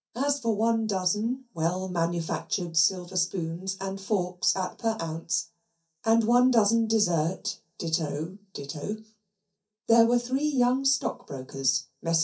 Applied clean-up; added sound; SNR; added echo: none; none; none; reverberation time 0.3 s.